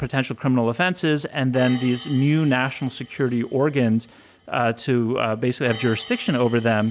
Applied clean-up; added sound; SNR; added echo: none; Hi-hat; 19 dB; none.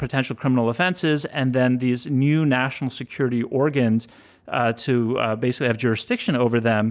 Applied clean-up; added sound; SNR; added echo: none; none; none; none.